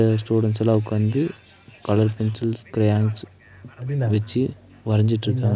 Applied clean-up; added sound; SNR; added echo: none; none; none; none.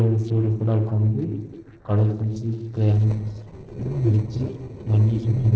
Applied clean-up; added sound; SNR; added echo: neural separator model SepFormer DNS4.